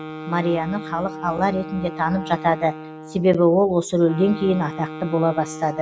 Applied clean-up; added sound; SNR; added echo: none; Wind instrument, woodwind instrument; 12 dB; none.